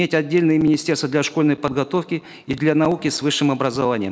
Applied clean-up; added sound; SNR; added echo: none; none; none; none.